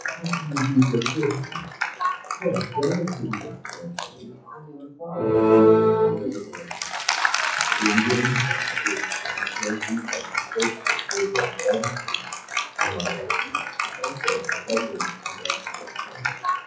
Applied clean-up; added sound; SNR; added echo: classical method WPE with log-MMSE.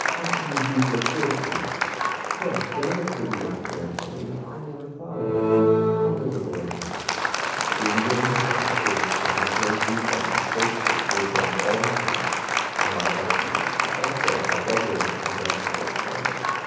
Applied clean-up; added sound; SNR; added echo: none; Applause; -5 dB; reverberation time 1.1 s.